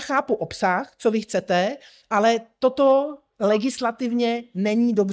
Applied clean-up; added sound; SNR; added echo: neural mask model DeepFilterNet 3.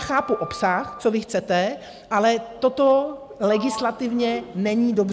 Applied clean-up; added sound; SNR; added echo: none; Sliding door; 17 dB; none.